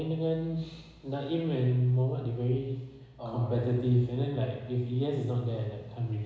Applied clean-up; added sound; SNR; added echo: none; none; none; reverberation time 1.0 s.